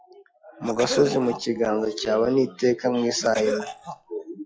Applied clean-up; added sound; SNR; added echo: classical method log-MMSE.